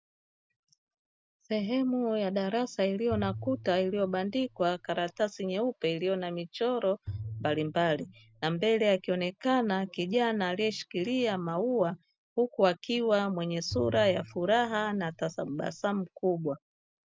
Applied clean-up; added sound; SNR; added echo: none; Bowed string instrument; 14 dB; none.